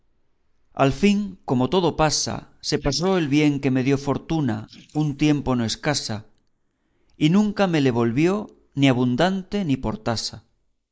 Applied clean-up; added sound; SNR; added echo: neural mask model Resemble Enhance denoiser.